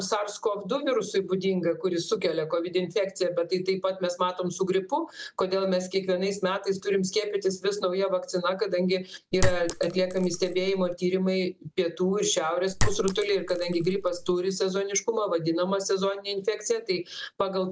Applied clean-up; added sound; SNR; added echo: none; Chink, clink; 2 dB; none.